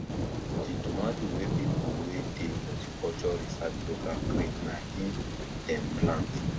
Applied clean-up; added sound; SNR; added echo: none; Thunder; -4 dB; none.